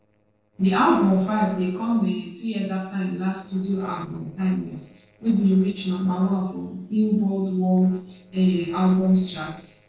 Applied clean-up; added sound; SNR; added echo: neural separator model SepFormer DNS4.